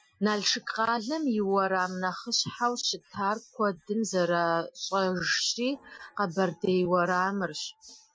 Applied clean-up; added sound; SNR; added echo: classical method Wiener filter.